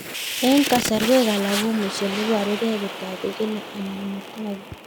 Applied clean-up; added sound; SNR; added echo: none; Fire; 7 dB; none.